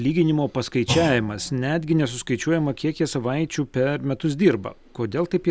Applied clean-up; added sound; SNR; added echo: none; Thump, thud; 15 dB; none.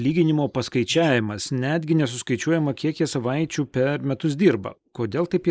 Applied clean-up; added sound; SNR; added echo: neural mask model Resemble Enhance denoiser.